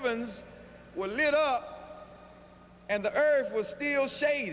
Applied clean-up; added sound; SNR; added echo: none; none; none; none.